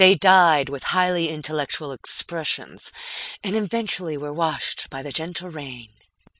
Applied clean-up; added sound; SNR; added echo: none; none; none; none.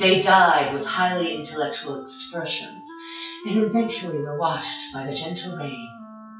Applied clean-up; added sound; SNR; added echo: classical method WPE with log-MMSE.